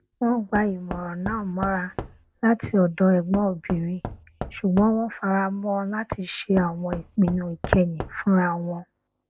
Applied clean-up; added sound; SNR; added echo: none; Knock / Wood; 13 dB; none.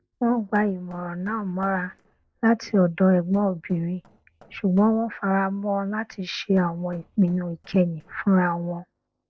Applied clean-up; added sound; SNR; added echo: neural separator model SepFormer DNS4.